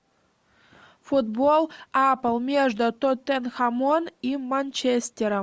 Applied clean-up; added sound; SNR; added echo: none; none; none; none.